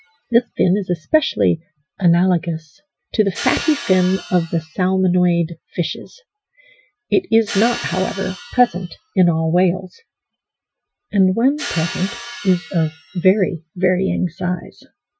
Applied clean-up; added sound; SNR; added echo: classical method Wiener filter.